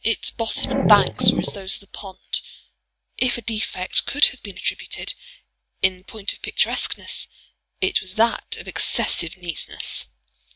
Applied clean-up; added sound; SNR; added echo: neural mask model RNNoise.